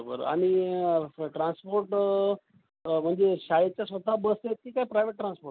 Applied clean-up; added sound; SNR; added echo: none; none; none; none.